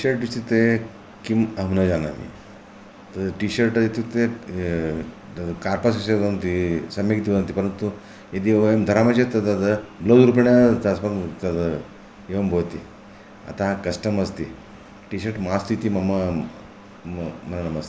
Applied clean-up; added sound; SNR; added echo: none; none; none; none.